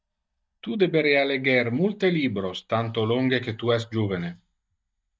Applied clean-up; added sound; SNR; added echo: neural mask model DeepFilterNet 3.